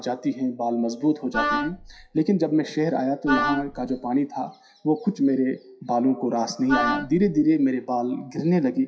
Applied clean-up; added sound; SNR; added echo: classical method WPE with log-MMSE.